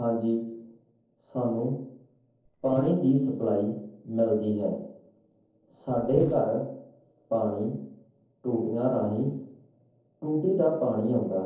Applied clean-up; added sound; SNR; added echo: neural separator model SepFormer DNS4.